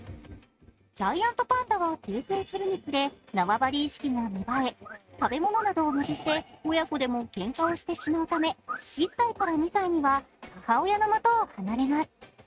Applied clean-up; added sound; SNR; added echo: neural mask model RNNoise.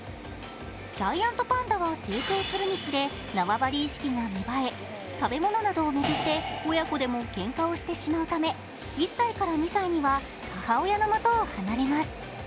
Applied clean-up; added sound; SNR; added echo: none; none; none; none.